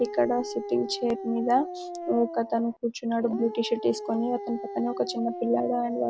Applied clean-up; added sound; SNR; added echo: none; Dog; 10 dB; none.